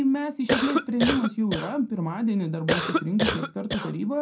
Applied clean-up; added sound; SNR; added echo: none; Cough; 2 dB; reverberation time 0.2 s.